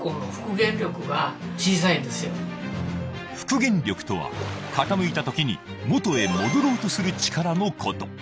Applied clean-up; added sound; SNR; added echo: none; none; none; none.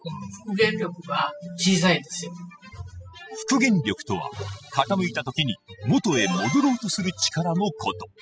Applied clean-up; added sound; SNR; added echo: classical method spectral subtraction.